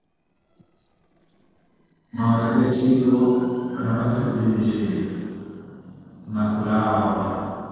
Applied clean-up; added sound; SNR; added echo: neural separator model SepFormer DNS4.